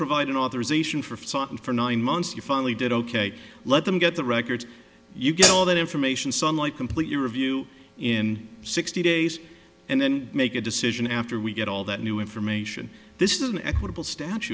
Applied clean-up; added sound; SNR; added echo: none; Hi-hat; -5 dB; none.